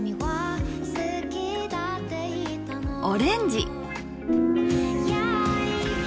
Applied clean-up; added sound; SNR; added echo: none; Guitar; 3 dB; none.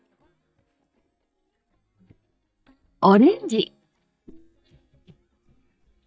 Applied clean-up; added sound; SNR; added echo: neural mask model DeepFilterNet 3.